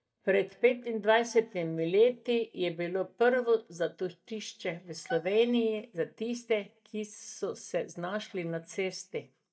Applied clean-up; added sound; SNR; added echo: neural mask model DeepFilterNet 3.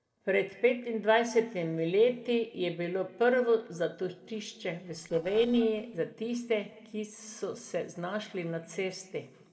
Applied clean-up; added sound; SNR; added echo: neural separator model SepFormer DNS4.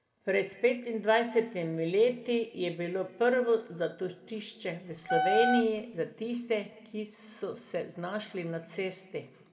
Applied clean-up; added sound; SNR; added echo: none; Wind instrument, woodwind instrument; -1 dB; reverberation time 1.3 s.